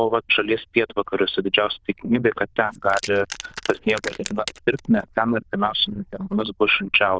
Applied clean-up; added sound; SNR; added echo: neural diffusion model UNIVERSE++.